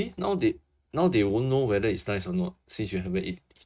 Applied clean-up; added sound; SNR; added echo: neural mask model RNNoise.